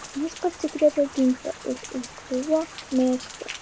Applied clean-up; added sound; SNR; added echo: none; Rain; 15 dB; none.